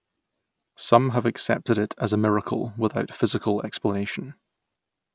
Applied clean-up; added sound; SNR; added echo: none; none; none; none.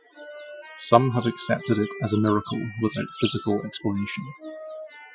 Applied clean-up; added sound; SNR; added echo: classical method Wiener filter.